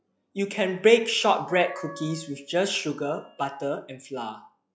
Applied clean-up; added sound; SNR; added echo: classical method log-MMSE.